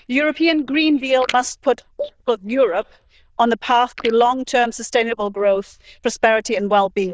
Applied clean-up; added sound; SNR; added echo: neural diffusion model UNIVERSE++.